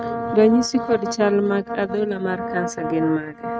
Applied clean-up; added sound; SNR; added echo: neural mask model RNNoise.